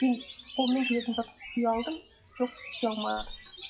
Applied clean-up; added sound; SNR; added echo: classical method WPE with log-MMSE.